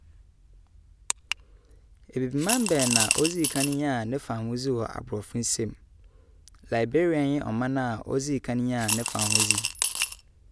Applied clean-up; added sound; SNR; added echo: none; Coin (dropping) / Glass; -2 dB; none.